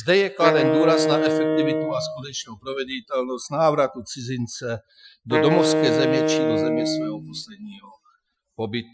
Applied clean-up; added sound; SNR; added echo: classical method Wiener filter.